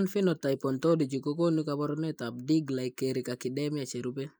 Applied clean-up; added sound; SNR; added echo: neural mask model Resemble Enhance denoiser.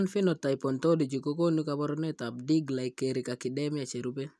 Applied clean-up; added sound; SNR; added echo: none; none; none; none.